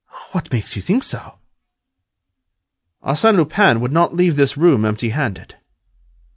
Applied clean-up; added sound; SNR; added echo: none; none; none; none.